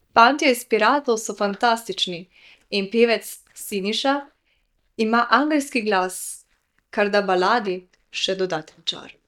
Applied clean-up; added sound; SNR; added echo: neural mask model DeepFilterNet 3.